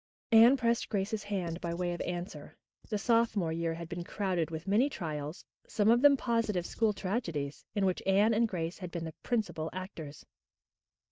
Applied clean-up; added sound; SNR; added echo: neural mask model DeepFilterNet 3.